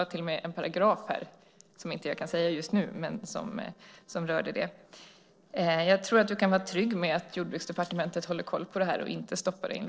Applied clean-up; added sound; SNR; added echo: neural separator model SepFormer DNS4.